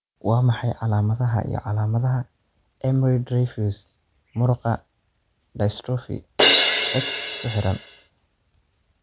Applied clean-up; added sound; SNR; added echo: none; Crash cymbal; -2 dB; none.